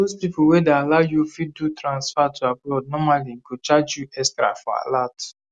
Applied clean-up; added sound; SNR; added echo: none; none; none; none.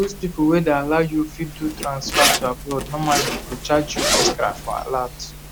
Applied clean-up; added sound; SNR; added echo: none; Zipper (clothing); 3 dB; none.